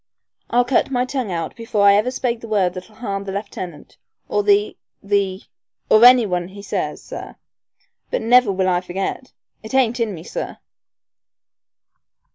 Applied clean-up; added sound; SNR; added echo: none; none; none; none.